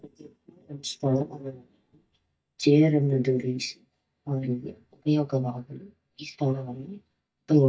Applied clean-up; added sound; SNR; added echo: neural mask model DeepFilterNet 3.